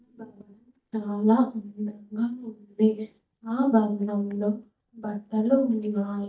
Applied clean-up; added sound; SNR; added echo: neural mask model DeepFilterNet 3.